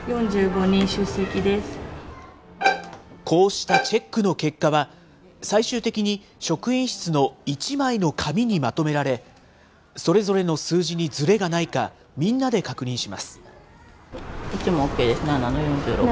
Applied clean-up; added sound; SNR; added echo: none; Bowed string instrument; 4 dB; none.